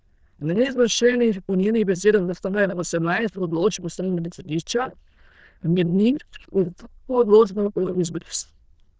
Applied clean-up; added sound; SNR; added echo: neural diffusion model UNIVERSE++.